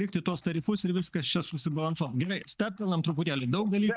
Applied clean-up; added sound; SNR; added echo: neural mask model DeepFilterNet 3.